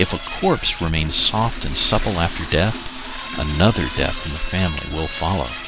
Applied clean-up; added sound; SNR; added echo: none; Toilet flush / Door; 10 dB; none.